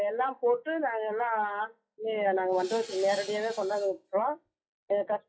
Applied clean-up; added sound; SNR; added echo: classical method WPE with log-MMSE.